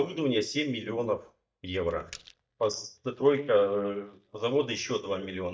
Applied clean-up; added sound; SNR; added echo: neural mask model DeepFilterNet 3.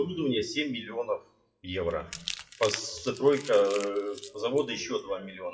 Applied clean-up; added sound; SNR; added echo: classical method WPE with log-MMSE.